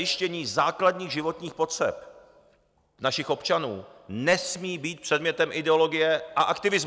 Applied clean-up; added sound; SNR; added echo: none; none; none; none.